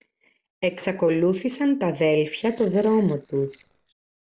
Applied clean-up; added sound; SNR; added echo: neural separator model SepFormer DNS4.